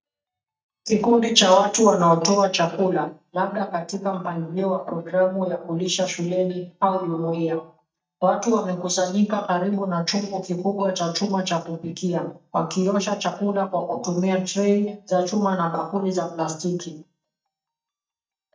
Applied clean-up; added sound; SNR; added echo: neural mask model DeepFilterNet 3.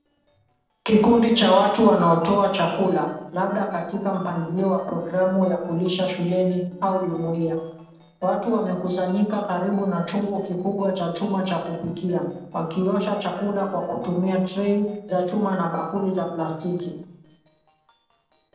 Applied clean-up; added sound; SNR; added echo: neural separator model SepFormer DNS4.